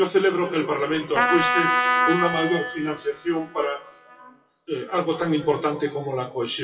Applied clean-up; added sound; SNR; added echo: classical method WPE with log-MMSE.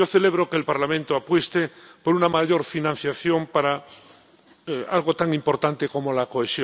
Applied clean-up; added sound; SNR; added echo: none; none; none; none.